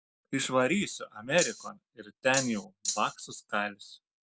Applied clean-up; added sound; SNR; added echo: none; Rattle (instrument); 3 dB; none.